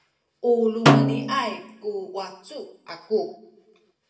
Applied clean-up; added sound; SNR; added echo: none; Snare drum; -4 dB; reverberation time 0.6 s.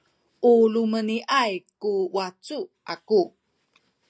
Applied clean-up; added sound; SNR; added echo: none; none; none; none.